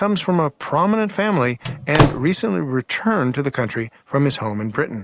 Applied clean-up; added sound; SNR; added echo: none; Slam / Microwave oven; -1 dB; none.